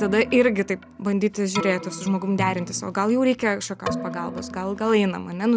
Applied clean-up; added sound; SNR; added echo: none; Keyboard (musical); 12 dB; none.